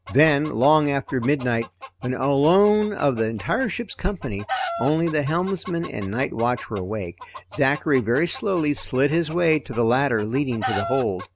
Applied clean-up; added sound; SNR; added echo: none; Chicken, rooster; 14 dB; none.